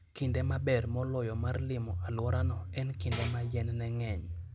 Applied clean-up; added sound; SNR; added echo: none; Tambourine; -1 dB; none.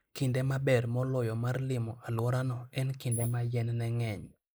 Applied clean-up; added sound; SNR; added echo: neural mask model Resemble Enhance denoiser.